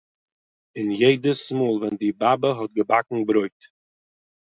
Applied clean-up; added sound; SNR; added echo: none; none; none; none.